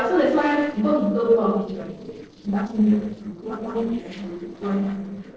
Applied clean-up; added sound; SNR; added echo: neural separator model SepFormer DNS4.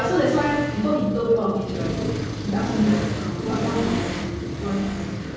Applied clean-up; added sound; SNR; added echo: none; Accelerating, revving, vroom; 5 dB; reverberation time 1.3 s.